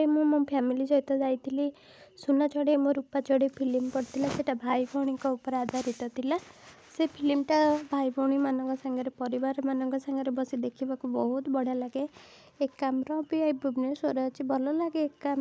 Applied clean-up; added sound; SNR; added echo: none; none; none; none.